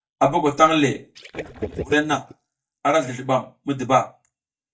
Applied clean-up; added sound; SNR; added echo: neural mask model DeepFilterNet 3.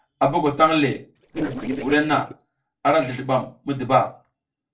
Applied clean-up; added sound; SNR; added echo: neural separator model SepFormer DNS4.